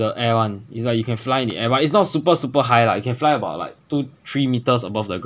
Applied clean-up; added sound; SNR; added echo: none; none; none; none.